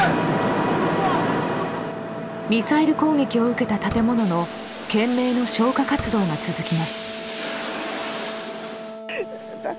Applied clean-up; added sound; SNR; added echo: none; Fireworks + Wind instrument, woodwind instrument; 12 dB; none.